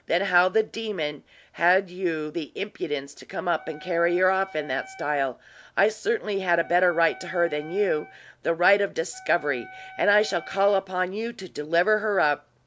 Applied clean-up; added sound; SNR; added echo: none; Wind instrument, woodwind instrument; 19 dB; none.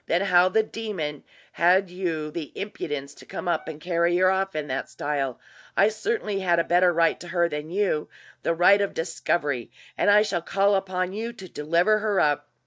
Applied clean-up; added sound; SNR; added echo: neural mask model DeepFilterNet 3.